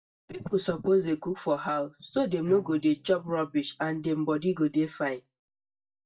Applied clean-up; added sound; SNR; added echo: neural mask model DeepFilterNet 3.